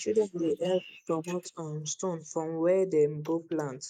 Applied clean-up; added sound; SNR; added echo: neural mask model Resemble Enhance denoiser.